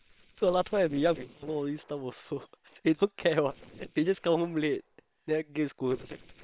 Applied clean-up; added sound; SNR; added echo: neural separator model SepFormer WHAM!.